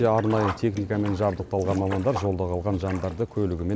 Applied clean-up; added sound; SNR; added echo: none; Sink (filling or washing); 13 dB; none.